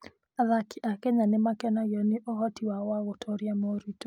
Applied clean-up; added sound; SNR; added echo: none; none; none; none.